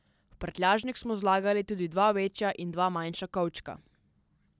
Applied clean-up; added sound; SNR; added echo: none; none; none; none.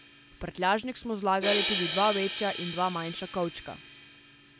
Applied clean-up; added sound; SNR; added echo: none; Crash cymbal; 6 dB; none.